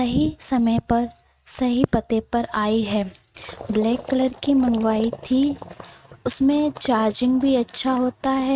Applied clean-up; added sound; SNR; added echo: neural mask model RNNoise.